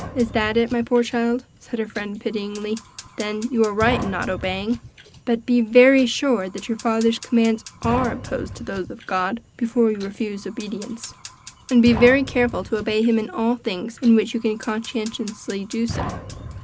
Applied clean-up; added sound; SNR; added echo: none; Fire; 14 dB; none.